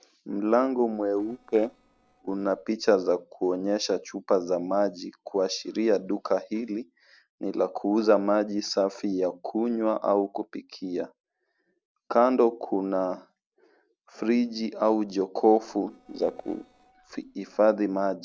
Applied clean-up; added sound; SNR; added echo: neural separator model SepFormer DNS4.